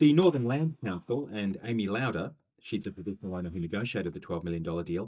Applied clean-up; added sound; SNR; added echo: neural mask model DeepFilterNet 3.